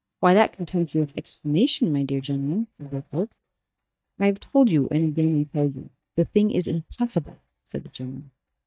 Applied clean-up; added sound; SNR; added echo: neural mask model DeepFilterNet 3.